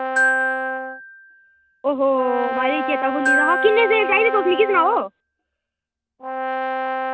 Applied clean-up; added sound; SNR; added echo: none; Glockenspiel + Brass instrument; 2 dB; none.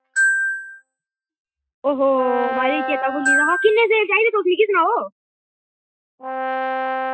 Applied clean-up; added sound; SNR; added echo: classical method Wiener filter.